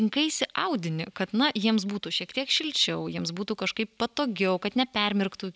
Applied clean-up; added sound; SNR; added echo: none; none; none; none.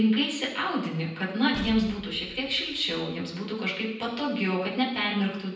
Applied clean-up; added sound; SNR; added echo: none; Explosion; 16 dB; reverberation time 0.9 s.